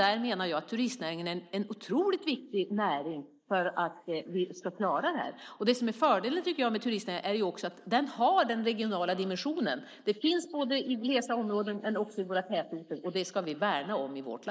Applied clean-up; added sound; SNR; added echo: neural mask model Resemble Enhance denoiser.